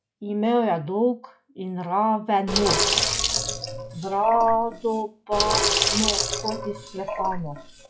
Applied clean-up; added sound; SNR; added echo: classical method log-MMSE.